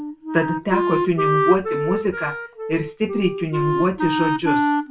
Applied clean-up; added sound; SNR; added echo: none; Wind instrument, woodwind instrument; 0 dB; reverberation time 0.2 s.